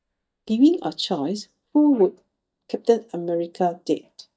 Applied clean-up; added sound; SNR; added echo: neural mask model DeepFilterNet 3.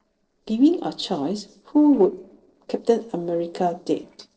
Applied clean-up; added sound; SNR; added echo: neural separator model SepFormer DNS4.